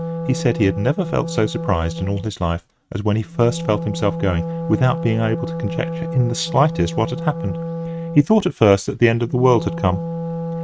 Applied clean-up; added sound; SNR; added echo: neural mask model RNNoise.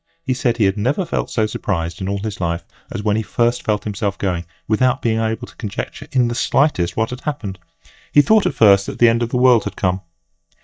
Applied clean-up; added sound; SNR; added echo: neural mask model DeepFilterNet 3.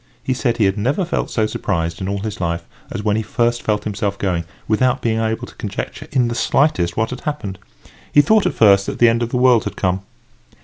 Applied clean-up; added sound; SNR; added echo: none; none; none; none.